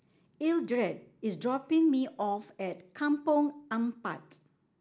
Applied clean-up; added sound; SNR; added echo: none; none; none; none.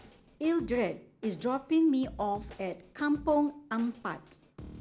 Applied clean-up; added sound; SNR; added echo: none; Drum kit; 19 dB; none.